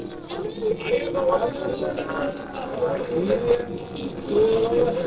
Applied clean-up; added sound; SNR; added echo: neural separator model SepFormer DNS4.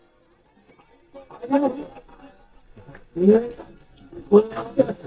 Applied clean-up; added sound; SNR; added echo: neural mask model DeepFilterNet 3.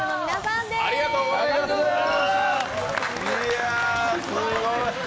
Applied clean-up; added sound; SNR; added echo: none; none; none; none.